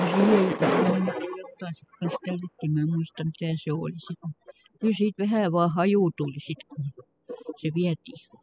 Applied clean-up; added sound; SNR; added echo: classical method spectral subtraction.